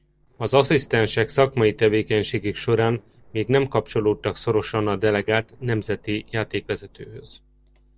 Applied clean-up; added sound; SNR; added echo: neural separator model SepFormer DNS4.